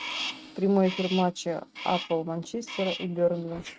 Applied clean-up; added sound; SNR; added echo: neural mask model RNNoise.